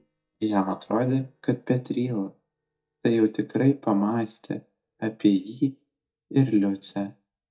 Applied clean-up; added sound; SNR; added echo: neural mask model DeepFilterNet 3.